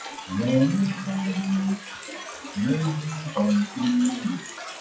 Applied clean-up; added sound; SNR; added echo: classical method WPE with log-MMSE.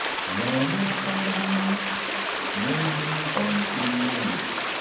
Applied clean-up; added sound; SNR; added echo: none; Stream; -2 dB; reverberation time 0.7 s.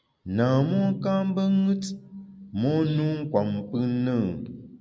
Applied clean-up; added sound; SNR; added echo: none; none; none; none.